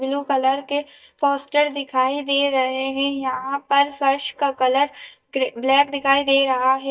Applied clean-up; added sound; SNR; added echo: neural mask model DeepFilterNet 3.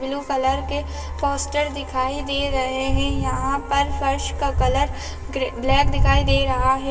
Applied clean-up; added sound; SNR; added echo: none; Bowed string instrument; 13 dB; reverberation time 2.8 s.